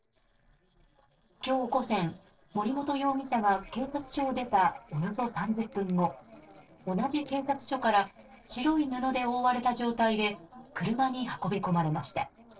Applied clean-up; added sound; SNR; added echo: neural separator model SepFormer DNS4.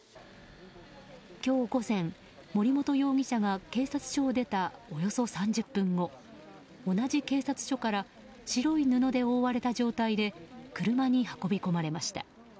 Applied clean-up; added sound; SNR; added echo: none; none; none; none.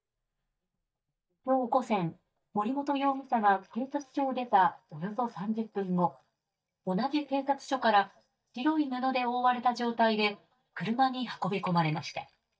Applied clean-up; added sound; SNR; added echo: neural mask model DeepFilterNet 3.